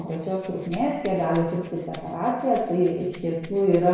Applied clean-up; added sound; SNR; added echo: none; Rattle (instrument); 18 dB; reverberation time 1.1 s.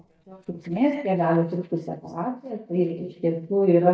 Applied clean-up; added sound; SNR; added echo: neural mask model DeepFilterNet 3.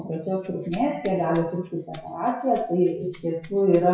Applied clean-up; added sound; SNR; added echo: classical method WPE with log-MMSE.